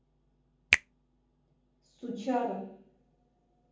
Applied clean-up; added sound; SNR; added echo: none; Finger snapping; -4 dB; reverberation time 0.7 s.